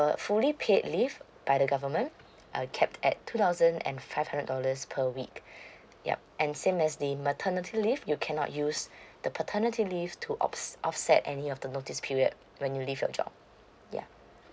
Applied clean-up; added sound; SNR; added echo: none; none; none; none.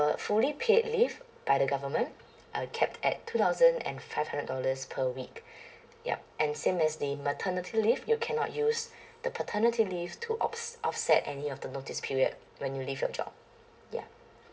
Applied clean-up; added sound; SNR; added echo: none; none; none; reverberation time 0.3 s.